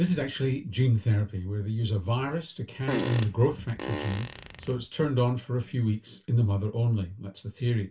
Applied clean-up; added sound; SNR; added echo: none; Fart; 8 dB; reverberation time 0.2 s.